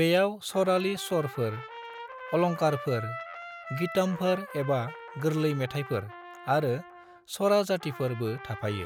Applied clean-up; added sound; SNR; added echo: none; Trumpet; 14 dB; none.